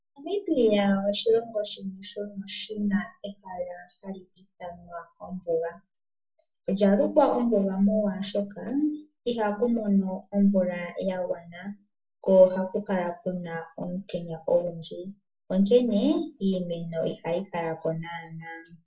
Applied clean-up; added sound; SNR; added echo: none; none; none; reverberation time 0.2 s.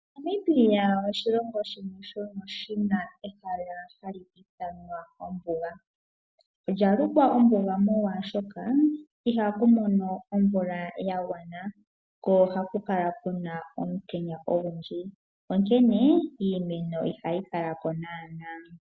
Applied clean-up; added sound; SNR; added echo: none; none; none; none.